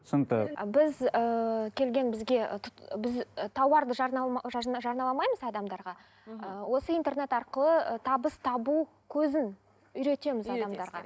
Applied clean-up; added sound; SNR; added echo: none; none; none; none.